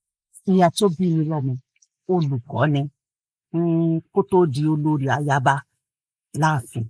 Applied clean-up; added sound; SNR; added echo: neural mask model Resemble Enhance denoiser.